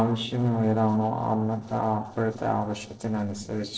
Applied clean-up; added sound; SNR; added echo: neural separator model SepFormer DNS4.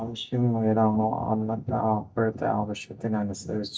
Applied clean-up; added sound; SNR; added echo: neural mask model DeepFilterNet 3.